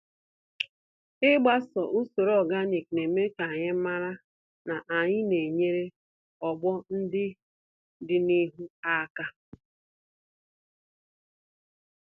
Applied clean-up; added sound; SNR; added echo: none; none; none; none.